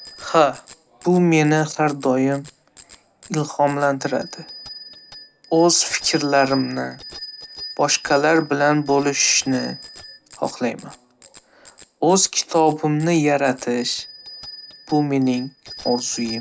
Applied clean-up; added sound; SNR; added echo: none; Bicycle bell; 19 dB; none.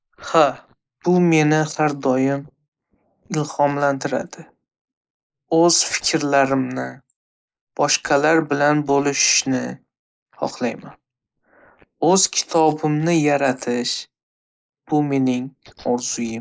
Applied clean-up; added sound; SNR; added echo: neural mask model Resemble Enhance denoiser.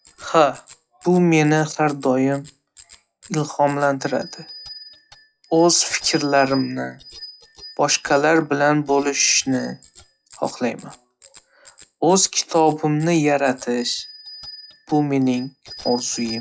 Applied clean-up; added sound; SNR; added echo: classical method log-MMSE.